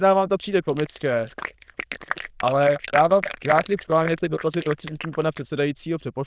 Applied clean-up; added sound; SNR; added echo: neural diffusion model UNIVERSE++.